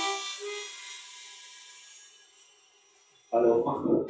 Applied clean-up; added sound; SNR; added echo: classical method WPE with log-MMSE.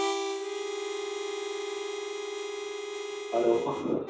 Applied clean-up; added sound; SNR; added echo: none; Harmonica; 0 dB; reverberation time 0.6 s.